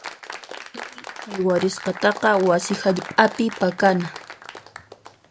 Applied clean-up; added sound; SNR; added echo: none; Applause; 14 dB; none.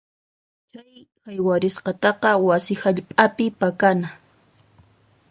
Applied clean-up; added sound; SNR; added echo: none; none; none; none.